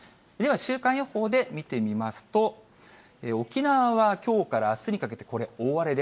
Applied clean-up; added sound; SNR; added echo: none; none; none; none.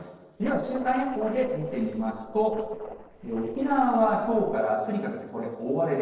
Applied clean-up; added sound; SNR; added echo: neural separator model SepFormer DNS4.